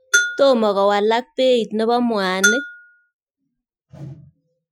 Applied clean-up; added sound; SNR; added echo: classical method Wiener filter.